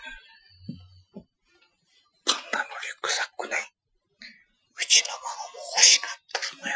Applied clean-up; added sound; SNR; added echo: classical method Wiener filter.